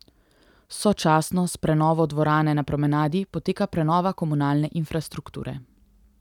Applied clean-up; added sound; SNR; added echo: none; none; none; none.